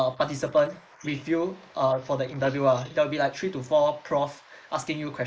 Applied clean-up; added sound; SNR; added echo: neural mask model Resemble Enhance denoiser.